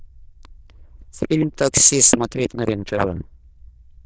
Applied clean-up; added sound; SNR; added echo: neural diffusion model UNIVERSE++.